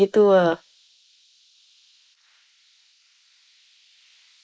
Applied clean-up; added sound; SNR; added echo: neural mask model Resemble Enhance denoiser.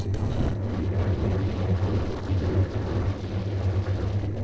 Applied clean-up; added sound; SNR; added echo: neural separator model SepFormer DNS4.